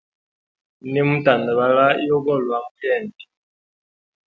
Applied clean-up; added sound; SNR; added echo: none; none; none; none.